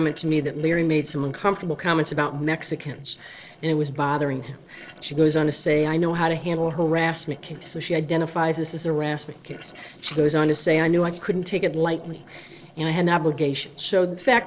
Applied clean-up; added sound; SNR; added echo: neural separator model SepFormer DNS4.